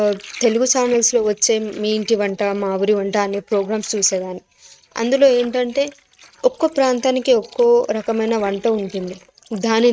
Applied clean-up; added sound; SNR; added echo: neural mask model RNNoise.